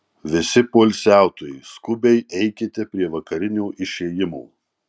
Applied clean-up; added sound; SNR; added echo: none; none; none; none.